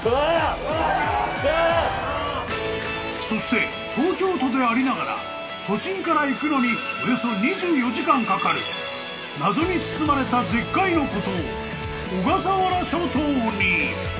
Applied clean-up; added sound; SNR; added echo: none; none; none; reverberation time 2.4 s.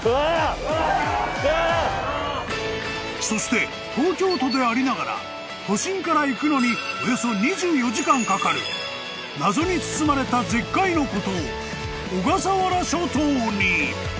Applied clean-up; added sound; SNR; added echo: none; none; none; none.